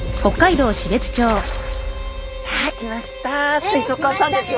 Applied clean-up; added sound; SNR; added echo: none; Harmonica; 15 dB; none.